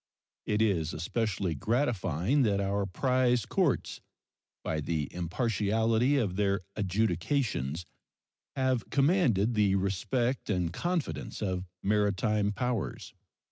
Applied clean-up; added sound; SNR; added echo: none; none; none; none.